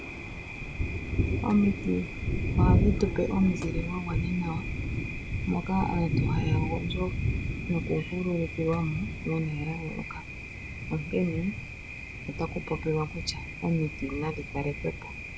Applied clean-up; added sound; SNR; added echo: none; Thunder; 0 dB; none.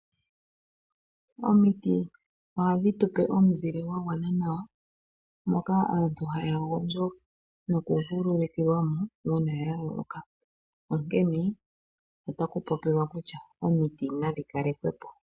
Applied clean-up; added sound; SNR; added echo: none; none; none; none.